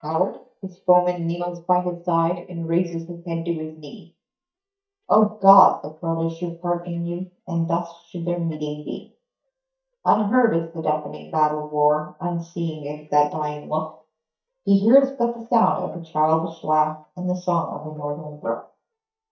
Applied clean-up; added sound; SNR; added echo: neural mask model DeepFilterNet 3.